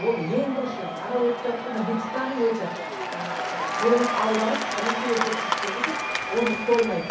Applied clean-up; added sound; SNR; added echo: none; Applause / Crowd / Cheering; 3 dB; reverberation time 0.6 s.